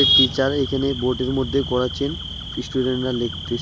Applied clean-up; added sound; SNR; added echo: none; Cricket; 13 dB; none.